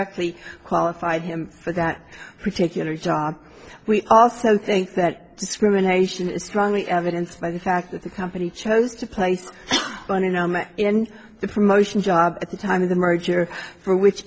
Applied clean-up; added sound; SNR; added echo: none; none; none; none.